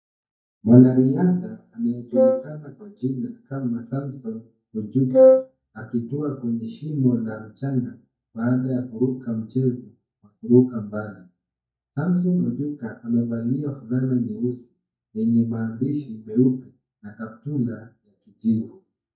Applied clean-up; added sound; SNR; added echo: neural mask model DeepFilterNet 3.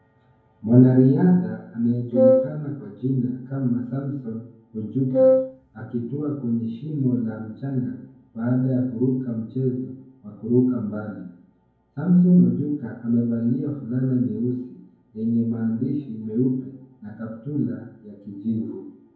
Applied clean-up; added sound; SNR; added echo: none; Wind instrument, woodwind instrument; -4 dB; reverberation time 0.9 s.